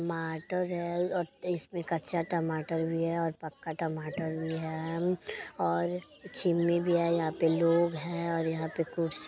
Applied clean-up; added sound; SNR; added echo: none; none; none; none.